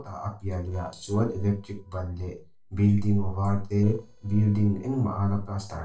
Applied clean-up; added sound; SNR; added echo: neural separator model SepFormer DNS4.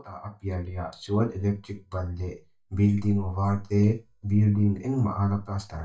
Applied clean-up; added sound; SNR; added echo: neural mask model DeepFilterNet 3.